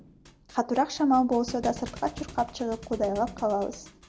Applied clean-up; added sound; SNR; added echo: none; Thump, thud; 16 dB; none.